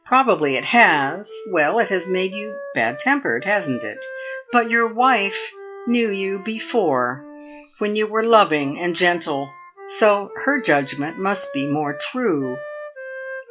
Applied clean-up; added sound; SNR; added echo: classical method log-MMSE.